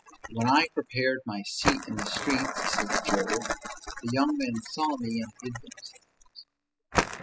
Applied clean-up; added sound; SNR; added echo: classical method spectral subtraction.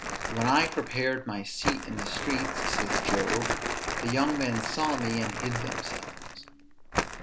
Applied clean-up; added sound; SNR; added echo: none; Crumpling, crinkling; 1 dB; none.